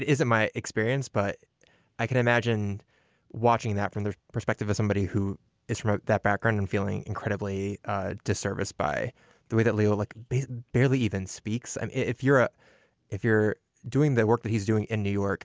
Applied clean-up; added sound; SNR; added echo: none; none; none; none.